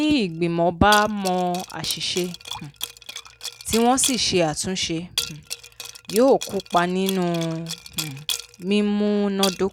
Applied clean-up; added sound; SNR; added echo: none; Liquid; 11 dB; none.